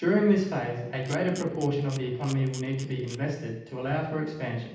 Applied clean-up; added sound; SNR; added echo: none; Camera; 20 dB; reverberation time 0.8 s.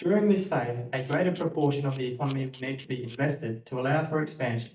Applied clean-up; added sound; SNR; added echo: neural mask model DeepFilterNet 3.